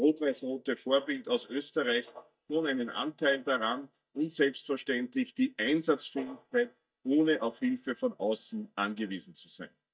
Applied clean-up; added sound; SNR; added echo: neural mask model DeepFilterNet 3.